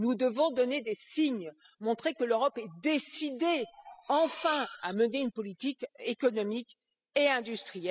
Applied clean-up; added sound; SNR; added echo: classical method spectral subtraction.